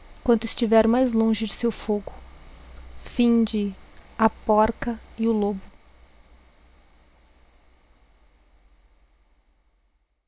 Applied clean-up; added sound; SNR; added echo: none; none; none; none.